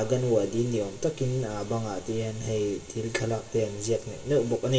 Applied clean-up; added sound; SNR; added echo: none; none; none; reverberation time 0.8 s.